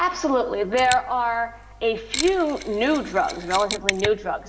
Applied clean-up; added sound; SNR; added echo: none; Mechanisms; 10 dB; reverberation time 1.1 s.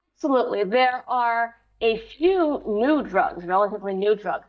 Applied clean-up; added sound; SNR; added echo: neural mask model DeepFilterNet 3.